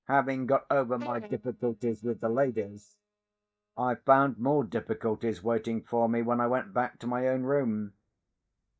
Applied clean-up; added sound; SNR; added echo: neural mask model DeepFilterNet 3.